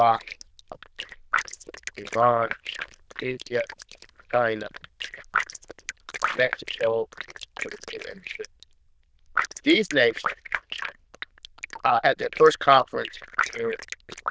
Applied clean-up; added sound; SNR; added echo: neural diffusion model UNIVERSE++.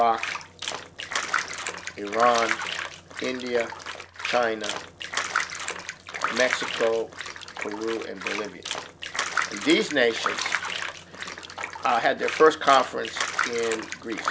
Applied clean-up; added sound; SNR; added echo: none; Bathtub (filling or washing); 4 dB; none.